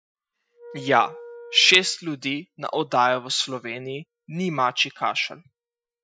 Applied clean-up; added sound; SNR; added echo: classical method Wiener filter.